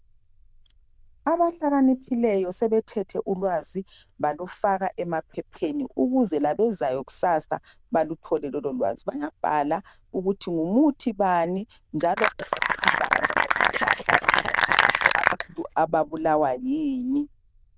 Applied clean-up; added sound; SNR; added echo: neural diffusion model UNIVERSE++.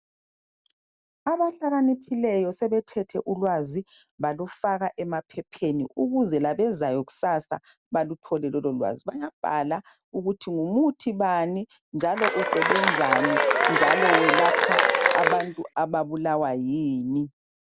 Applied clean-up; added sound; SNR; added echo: none; Applause / Cheering; -4 dB; none.